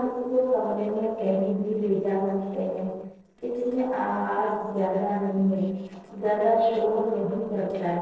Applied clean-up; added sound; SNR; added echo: neural separator model SepFormer DNS4.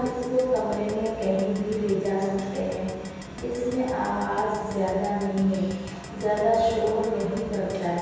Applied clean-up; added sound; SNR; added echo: none; Keyboard (musical); 20 dB; reverberation time 1.2 s.